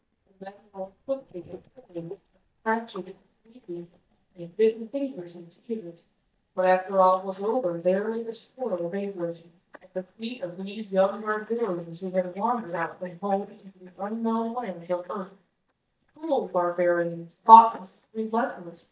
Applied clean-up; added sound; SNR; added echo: neural mask model DeepFilterNet 3.